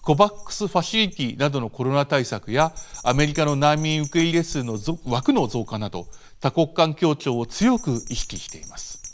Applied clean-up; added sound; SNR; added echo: none; Bell; 14 dB; none.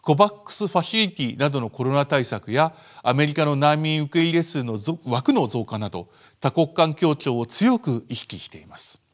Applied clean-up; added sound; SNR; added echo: none; none; none; none.